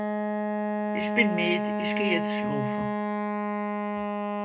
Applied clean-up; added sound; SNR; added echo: none; Wind instrument, woodwind instrument; -4 dB; reverberation time 0.2 s.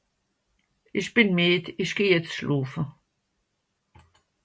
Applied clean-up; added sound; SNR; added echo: none; none; none; none.